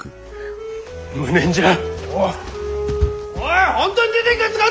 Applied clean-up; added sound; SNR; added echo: none; none; none; none.